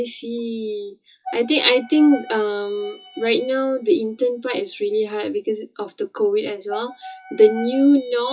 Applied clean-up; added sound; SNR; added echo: classical method WPE with log-MMSE.